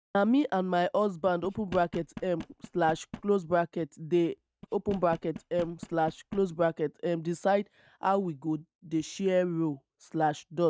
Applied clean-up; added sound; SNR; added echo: neural mask model RNNoise.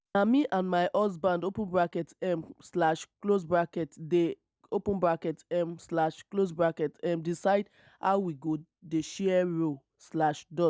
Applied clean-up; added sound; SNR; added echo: none; none; none; none.